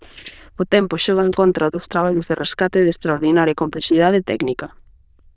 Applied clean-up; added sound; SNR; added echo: neural diffusion model UNIVERSE++.